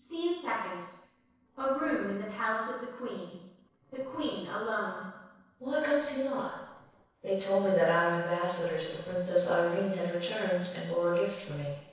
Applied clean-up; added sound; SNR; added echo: neural separator model SepFormer DNS4.